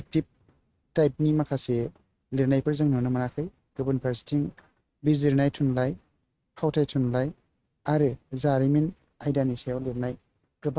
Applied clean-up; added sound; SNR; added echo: neural mask model RNNoise.